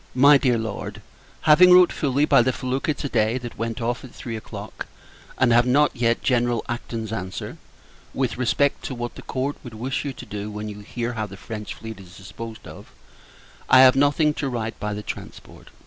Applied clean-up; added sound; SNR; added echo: none; none; none; none.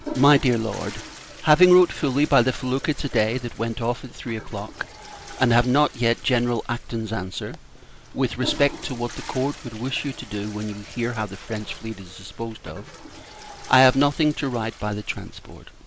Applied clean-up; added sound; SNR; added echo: none; Toilet flush / Water; 17 dB; none.